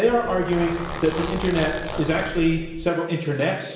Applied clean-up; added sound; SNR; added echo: none; Zipper (clothing); 8 dB; reverberation time 1.0 s.